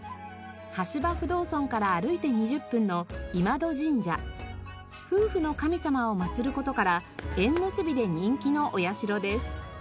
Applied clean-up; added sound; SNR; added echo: none; none; none; none.